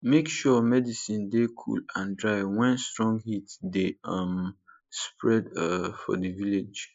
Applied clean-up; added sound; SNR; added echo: neural mask model Resemble Enhance denoiser.